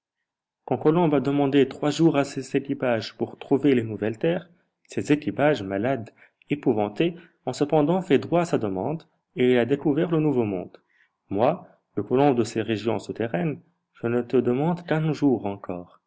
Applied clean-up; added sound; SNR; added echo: none; none; none; none.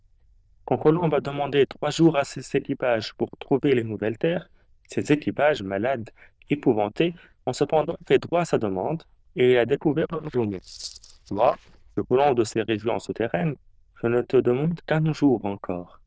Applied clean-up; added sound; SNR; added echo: neural diffusion model UNIVERSE++.